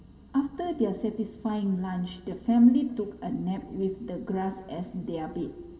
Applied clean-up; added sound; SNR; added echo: none; none; none; reverberation time 1.9 s.